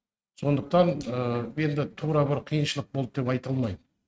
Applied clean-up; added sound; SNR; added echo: neural mask model RNNoise.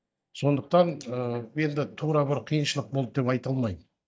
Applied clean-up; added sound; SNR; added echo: neural mask model DeepFilterNet 3.